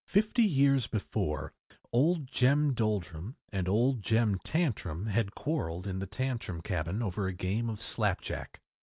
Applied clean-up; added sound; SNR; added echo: none; none; none; none.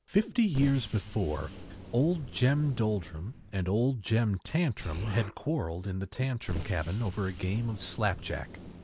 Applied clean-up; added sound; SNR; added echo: none; Explosion; 13 dB; none.